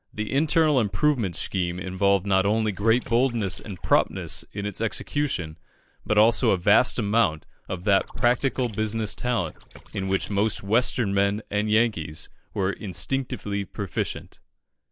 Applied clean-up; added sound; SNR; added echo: neural mask model Resemble Enhance denoiser.